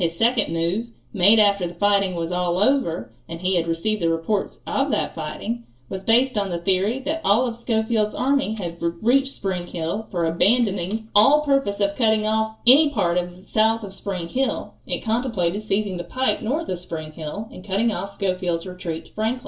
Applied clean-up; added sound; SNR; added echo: none; none; none; reverberation time 0.2 s.